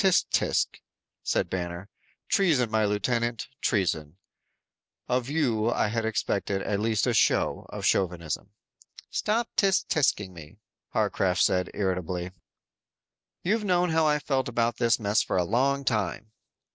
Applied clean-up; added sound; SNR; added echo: none; none; none; none.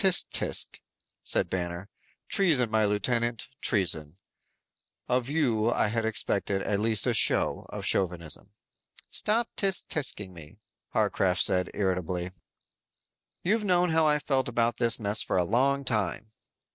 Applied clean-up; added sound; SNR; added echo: none; Cricket; 10 dB; none.